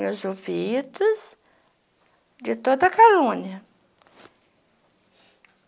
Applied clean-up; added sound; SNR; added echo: none; none; none; none.